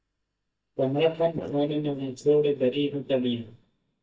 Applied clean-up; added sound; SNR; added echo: neural mask model DeepFilterNet 3.